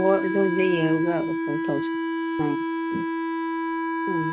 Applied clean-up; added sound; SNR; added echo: none; Wind instrument, woodwind instrument; 0 dB; none.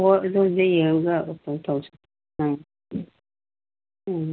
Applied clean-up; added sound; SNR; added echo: none; none; none; none.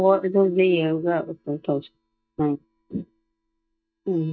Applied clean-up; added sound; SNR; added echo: neural mask model DeepFilterNet 3.